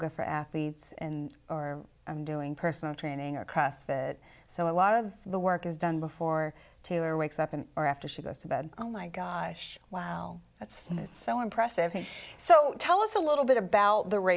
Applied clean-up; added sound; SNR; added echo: none; none; none; none.